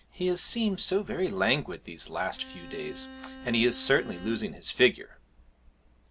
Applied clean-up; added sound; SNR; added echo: none; Bowed string instrument; 16 dB; none.